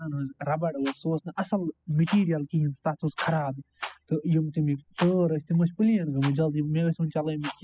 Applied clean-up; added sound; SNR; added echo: classical method spectral subtraction.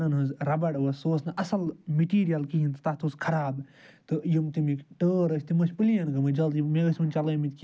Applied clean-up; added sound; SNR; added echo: none; none; none; none.